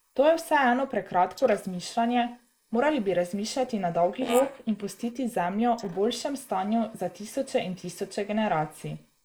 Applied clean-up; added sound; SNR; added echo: neural mask model Resemble Enhance denoiser.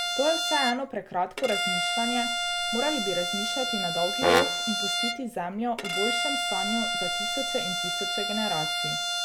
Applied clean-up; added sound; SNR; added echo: none; Bowed string instrument + Brass instrument; -2 dB; none.